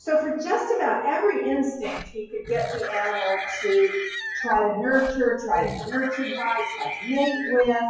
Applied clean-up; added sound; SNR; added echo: classical method WPE with log-MMSE.